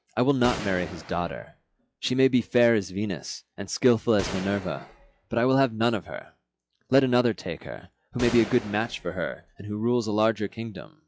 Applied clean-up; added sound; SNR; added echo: classical method log-MMSE.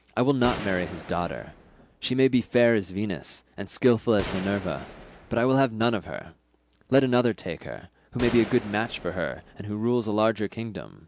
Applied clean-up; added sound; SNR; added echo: none; Gunshot, gunfire; 13 dB; none.